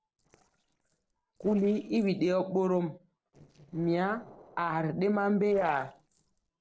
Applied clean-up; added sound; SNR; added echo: neural separator model SepFormer DNS4.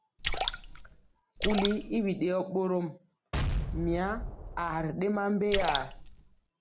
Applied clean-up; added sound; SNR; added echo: none; Splash, splatter + Explosion; 2 dB; none.